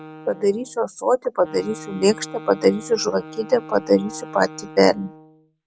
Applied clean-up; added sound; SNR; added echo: none; Wind instrument, woodwind instrument; 17 dB; none.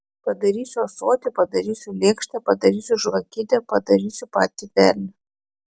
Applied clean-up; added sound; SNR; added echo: none; none; none; none.